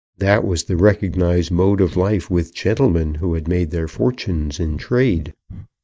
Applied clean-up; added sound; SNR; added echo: neural mask model DeepFilterNet 3.